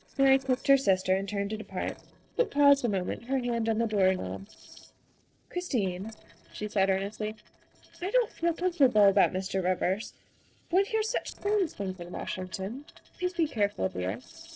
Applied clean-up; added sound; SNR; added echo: neural separator model SepFormer DNS4.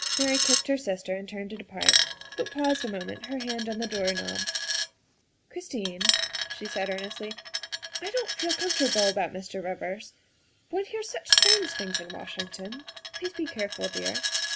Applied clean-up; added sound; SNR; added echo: none; Coin (dropping); -2 dB; none.